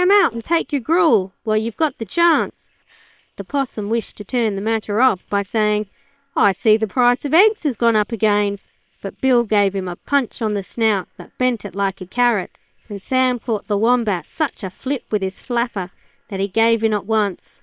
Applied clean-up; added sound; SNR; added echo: neural separator model SepFormer WHAM!.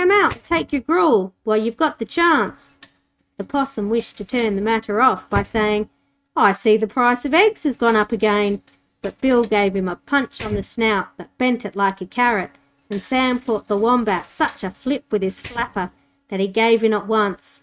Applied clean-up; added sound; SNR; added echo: neural mask model RNNoise.